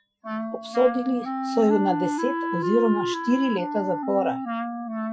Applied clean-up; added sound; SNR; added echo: classical method Wiener filter.